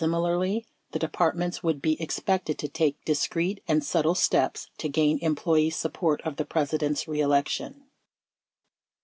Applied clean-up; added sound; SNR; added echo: none; none; none; none.